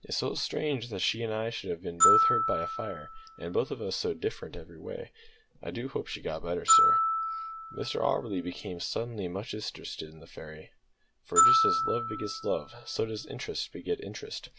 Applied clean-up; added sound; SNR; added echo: none; Glockenspiel; -2 dB; none.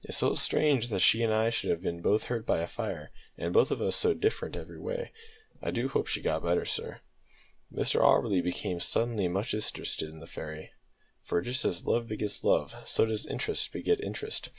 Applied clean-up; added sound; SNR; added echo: none; none; none; none.